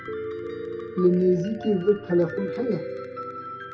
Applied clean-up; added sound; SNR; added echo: none; Piano; 9 dB; reverberation time 0.2 s.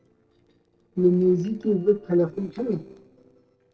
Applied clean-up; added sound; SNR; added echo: neural separator model SepFormer DNS4.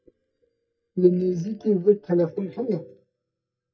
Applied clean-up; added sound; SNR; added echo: neural mask model DeepFilterNet 3.